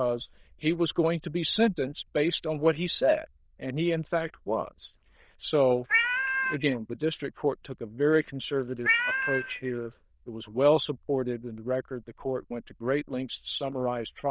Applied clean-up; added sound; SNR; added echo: neural diffusion model UNIVERSE++.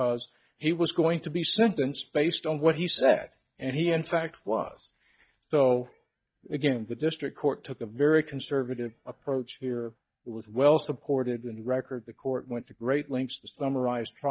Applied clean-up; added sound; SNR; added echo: neural mask model DeepFilterNet 3.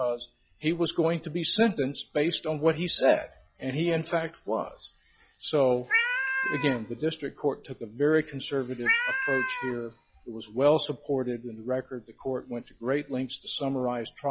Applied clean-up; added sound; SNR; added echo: classical method log-MMSE.